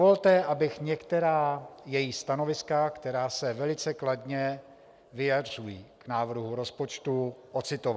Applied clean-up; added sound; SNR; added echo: none; none; none; none.